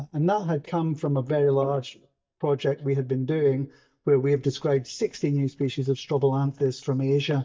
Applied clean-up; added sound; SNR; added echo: neural mask model DeepFilterNet 3.